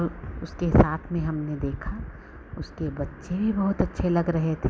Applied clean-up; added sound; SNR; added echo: none; none; none; none.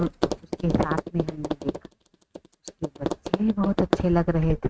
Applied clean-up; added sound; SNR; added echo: neural mask model RNNoise.